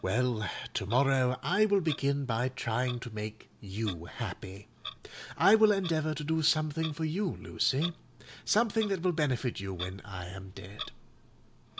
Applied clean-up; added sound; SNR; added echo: none; Clock; 17 dB; none.